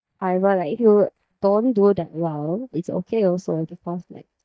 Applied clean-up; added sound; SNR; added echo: neural mask model DeepFilterNet 3.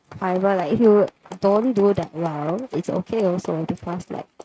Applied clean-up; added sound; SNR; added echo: neural mask model RNNoise.